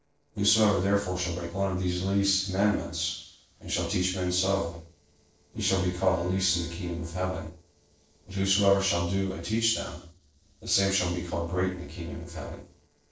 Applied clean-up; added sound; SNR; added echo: neural separator model SepFormer DNS4.